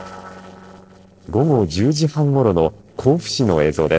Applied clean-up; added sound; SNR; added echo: neural separator model SepFormer DNS4.